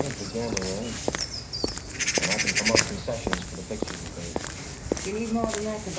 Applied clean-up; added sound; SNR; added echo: none; Walk, footsteps / Bird vocalization, bird call, bird song; -3 dB; reverberation time 0.4 s.